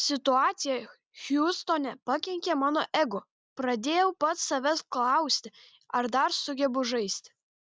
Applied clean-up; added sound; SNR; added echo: none; none; none; none.